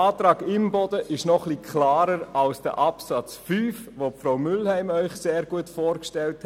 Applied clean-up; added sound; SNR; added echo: none; none; none; none.